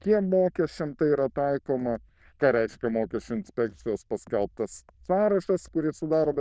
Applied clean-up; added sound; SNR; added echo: neural diffusion model UNIVERSE++.